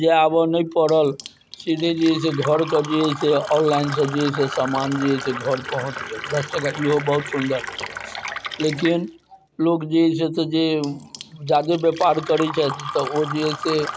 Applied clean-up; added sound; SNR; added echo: none; Fill (with liquid); 11 dB; none.